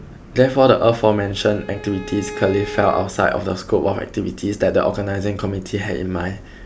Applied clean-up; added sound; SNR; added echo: none; Bowed string instrument; 15 dB; none.